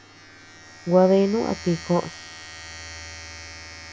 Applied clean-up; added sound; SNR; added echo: none; Domestic sounds, home sounds; 15 dB; none.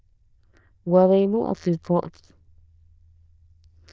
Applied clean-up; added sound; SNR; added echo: neural diffusion model UNIVERSE++.